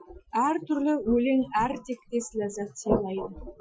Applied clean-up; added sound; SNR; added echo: classical method Wiener filter.